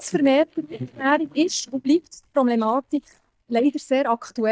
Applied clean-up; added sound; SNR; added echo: neural mask model DeepFilterNet 3.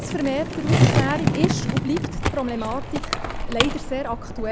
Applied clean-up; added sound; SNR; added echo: none; Skateboard; -4 dB; none.